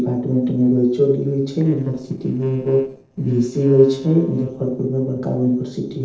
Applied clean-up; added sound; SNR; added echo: neural separator model SepFormer DNS4.